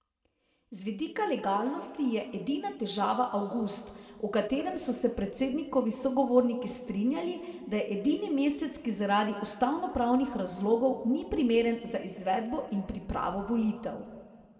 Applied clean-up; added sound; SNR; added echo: none; none; none; reverberation time 1.5 s.